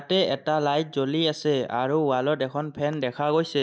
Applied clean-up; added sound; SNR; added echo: none; none; none; none.